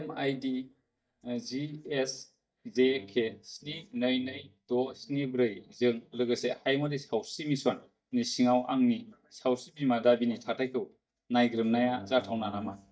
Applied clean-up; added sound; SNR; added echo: neural mask model DeepFilterNet 3.